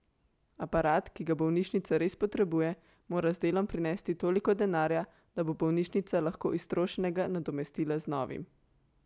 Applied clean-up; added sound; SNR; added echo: none; none; none; none.